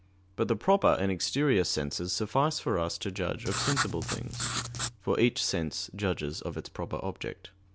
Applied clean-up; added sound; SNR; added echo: none; Writing; 3 dB; none.